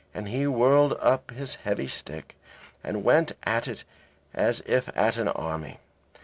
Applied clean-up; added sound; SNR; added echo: none; none; none; none.